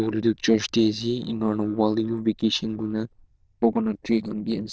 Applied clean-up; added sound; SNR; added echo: neural diffusion model UNIVERSE++.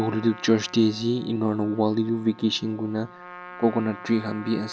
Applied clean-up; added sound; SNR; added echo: none; Trumpet; 18 dB; none.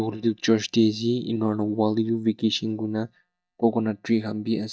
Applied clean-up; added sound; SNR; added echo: neural mask model DeepFilterNet 3.